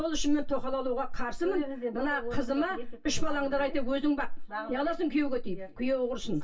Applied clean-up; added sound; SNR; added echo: none; none; none; reverberation time 0.1 s.